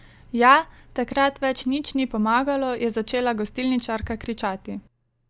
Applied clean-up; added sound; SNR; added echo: none; none; none; none.